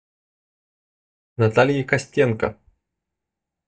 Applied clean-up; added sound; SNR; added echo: neural mask model DeepFilterNet 3.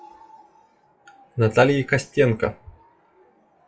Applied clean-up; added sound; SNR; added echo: classical method WPE with log-MMSE.